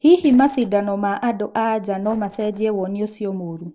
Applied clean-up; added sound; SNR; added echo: neural separator model SepFormer DNS4.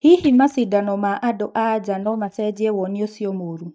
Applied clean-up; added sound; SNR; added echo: neural mask model DeepFilterNet 3.